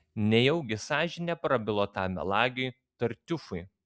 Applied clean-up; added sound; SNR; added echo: none; none; none; none.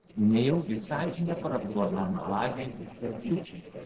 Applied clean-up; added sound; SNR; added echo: neural separator model SepFormer DNS4.